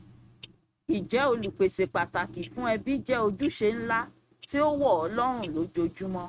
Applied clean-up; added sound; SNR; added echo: neural mask model RNNoise.